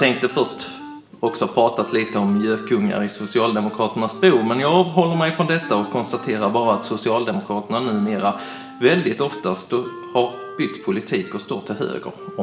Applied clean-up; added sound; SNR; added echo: none; Wind instrument, woodwind instrument; 17 dB; reverberation time 1.1 s.